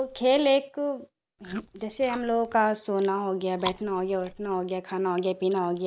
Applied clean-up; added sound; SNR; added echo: none; Chewing, mastication; 19 dB; none.